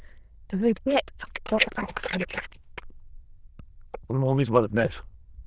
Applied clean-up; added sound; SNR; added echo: neural diffusion model UNIVERSE++.